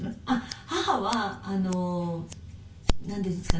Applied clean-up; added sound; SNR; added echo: none; Scissors; 3 dB; reverberation time 0.3 s.